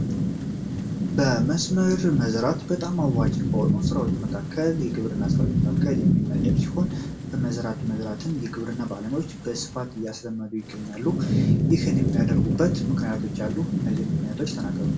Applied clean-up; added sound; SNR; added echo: none; Rain / Thunderstorm; -3 dB; reverberation time 0.2 s.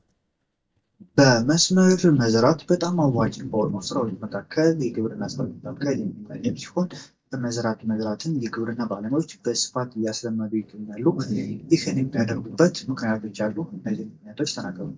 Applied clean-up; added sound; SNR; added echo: neural mask model DeepFilterNet 3.